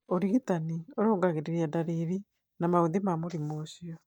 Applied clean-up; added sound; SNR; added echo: neural mask model DeepFilterNet 3.